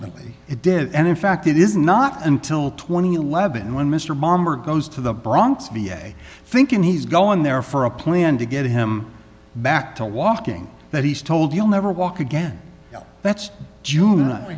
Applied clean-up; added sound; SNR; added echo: none; none; none; none.